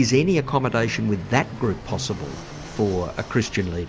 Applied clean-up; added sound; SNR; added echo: none; Electric guitar + Fixed-wing aircraft, airplane; 13 dB; none.